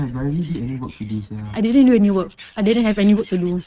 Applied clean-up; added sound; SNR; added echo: neural mask model RNNoise.